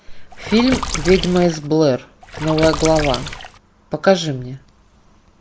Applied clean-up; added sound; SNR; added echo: none; Water / Splash, splatter; 6 dB; none.